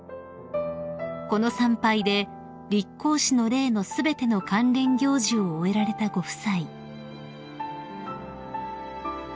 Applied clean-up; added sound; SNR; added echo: none; none; none; none.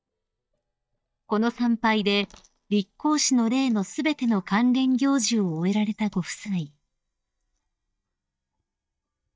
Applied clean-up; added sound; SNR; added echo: neural mask model DeepFilterNet 3.